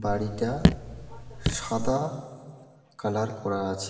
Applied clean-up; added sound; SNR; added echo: none; Raindrop / Drip; -3 dB; reverberation time 1.7 s.